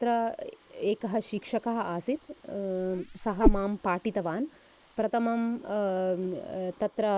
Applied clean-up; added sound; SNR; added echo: neural mask model Resemble Enhance denoiser.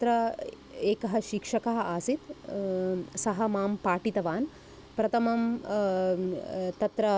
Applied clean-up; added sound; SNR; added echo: none; none; none; none.